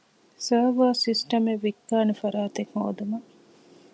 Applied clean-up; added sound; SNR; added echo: none; none; none; none.